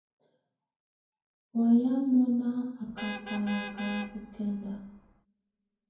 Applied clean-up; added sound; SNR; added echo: none; Vehicle horn, car horn, honking; 12 dB; reverberation time 0.9 s.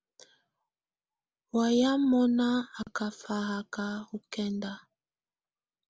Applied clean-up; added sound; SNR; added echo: none; none; none; none.